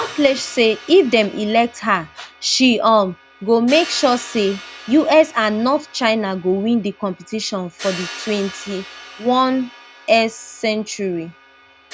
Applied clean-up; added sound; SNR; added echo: none; Crash cymbal; 18 dB; none.